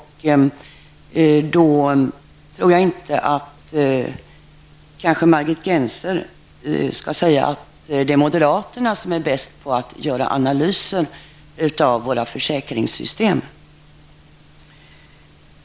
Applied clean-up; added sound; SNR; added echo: none; none; none; none.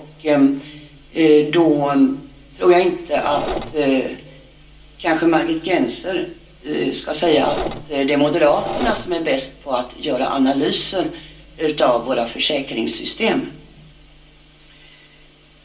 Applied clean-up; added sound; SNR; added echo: none; Engine / Mechanisms; 7 dB; reverberation time 0.3 s.